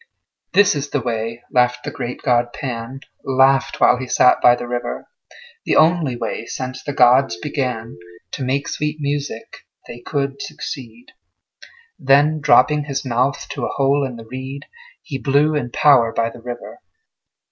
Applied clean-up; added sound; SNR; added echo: none; Telephone; 17 dB; none.